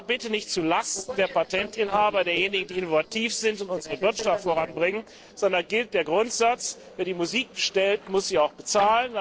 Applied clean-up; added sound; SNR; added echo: neural separator model SepFormer DNS4.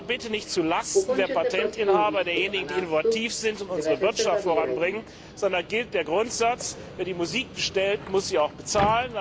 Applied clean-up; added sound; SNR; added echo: none; Subway, metro, underground; 5 dB; none.